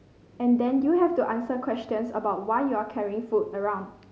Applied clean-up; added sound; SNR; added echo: none; none; none; none.